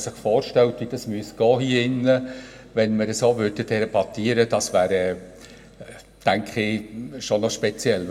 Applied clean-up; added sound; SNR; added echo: none; none; none; reverberation time 2.1 s.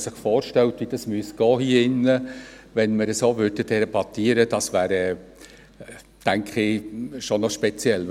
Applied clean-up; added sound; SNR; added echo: none; none; none; none.